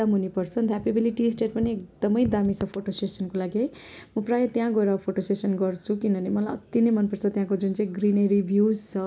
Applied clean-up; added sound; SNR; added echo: none; none; none; none.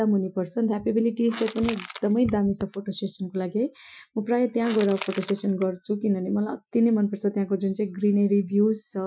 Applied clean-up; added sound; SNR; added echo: classical method Wiener filter.